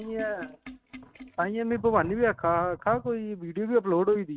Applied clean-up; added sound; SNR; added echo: neural mask model RNNoise.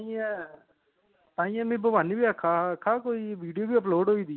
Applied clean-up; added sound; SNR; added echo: none; none; none; none.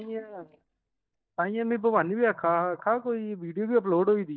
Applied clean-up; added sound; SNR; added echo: neural mask model DeepFilterNet 3.